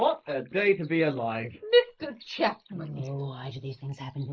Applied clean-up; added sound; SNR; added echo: neural mask model Resemble Enhance denoiser.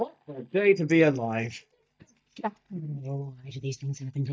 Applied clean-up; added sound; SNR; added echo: neural mask model DeepFilterNet 3.